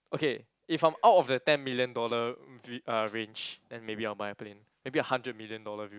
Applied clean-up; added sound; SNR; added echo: none; none; none; none.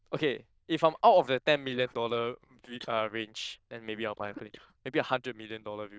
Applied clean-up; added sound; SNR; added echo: neural diffusion model UNIVERSE++.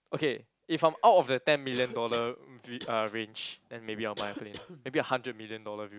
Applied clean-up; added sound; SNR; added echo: none; Cough; 17 dB; none.